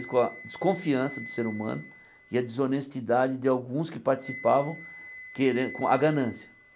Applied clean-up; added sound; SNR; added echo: none; Wind instrument, woodwind instrument; 17 dB; none.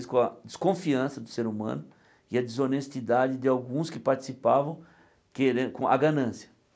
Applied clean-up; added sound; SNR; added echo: none; none; none; none.